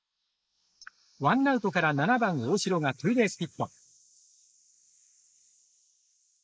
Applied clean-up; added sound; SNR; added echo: neural mask model Resemble Enhance denoiser.